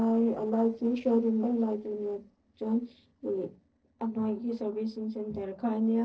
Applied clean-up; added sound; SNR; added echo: neural separator model SepFormer DNS4.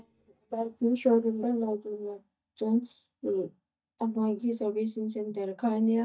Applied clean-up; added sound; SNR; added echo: neural mask model DeepFilterNet 3.